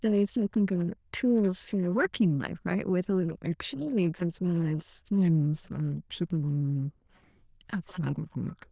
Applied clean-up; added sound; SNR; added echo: neural diffusion model UNIVERSE++.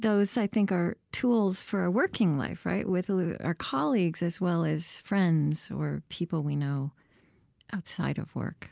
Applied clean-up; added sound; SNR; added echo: none; none; none; none.